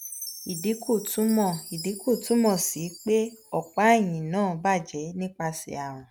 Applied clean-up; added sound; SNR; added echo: none; Chime; 16 dB; none.